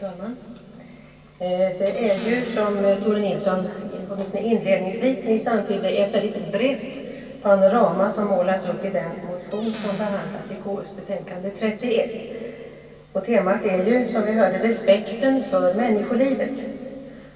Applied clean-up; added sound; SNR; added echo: none; Squeak / Cupboard open or close; 12 dB; reverberation time 2.6 s.